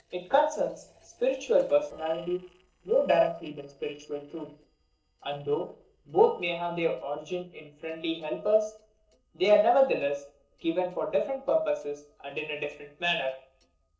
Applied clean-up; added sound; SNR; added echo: neural separator model SepFormer DNS4.